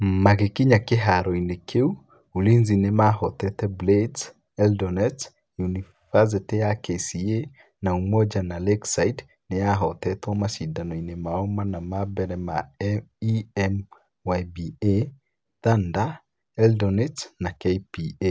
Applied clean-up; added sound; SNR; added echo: none; none; none; none.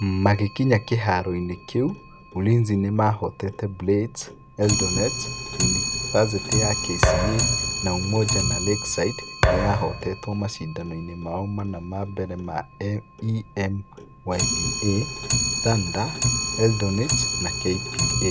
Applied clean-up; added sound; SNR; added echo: none; Thump, thud + Clock; 2 dB; none.